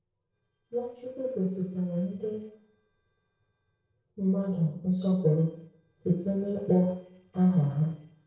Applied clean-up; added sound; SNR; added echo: neural separator model SepFormer DNS4.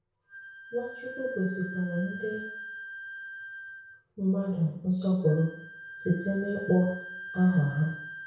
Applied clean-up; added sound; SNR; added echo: none; Wind instrument, woodwind instrument; 13 dB; reverberation time 0.6 s.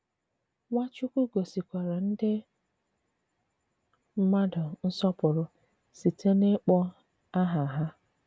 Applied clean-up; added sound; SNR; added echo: none; none; none; none.